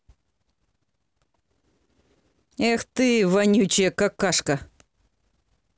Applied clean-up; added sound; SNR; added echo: none; none; none; none.